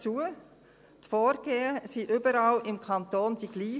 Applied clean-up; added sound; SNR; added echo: none; none; none; none.